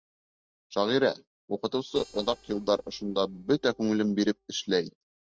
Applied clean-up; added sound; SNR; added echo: neural separator model SepFormer DNS4.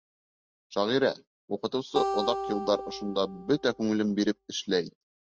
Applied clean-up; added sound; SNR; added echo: none; Acoustic guitar; 6 dB; none.